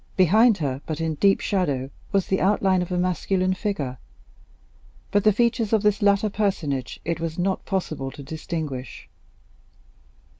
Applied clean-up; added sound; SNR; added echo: none; none; none; none.